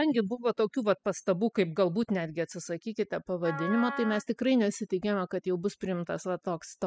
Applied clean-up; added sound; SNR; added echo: classical method spectral subtraction.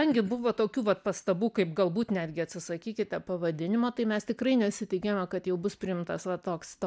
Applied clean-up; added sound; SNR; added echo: none; none; none; none.